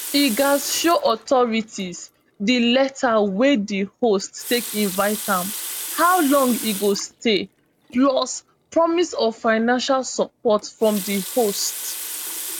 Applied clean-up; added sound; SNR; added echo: none; Water tap, faucet; 12 dB; none.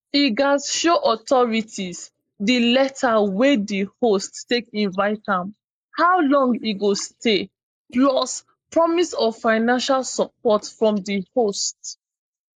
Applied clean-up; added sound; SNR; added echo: neural mask model Resemble Enhance denoiser.